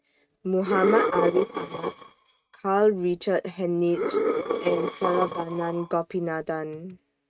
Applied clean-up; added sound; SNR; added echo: neural mask model RNNoise.